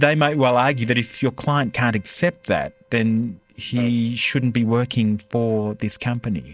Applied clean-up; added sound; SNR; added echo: neural separator model SepFormer DNS4.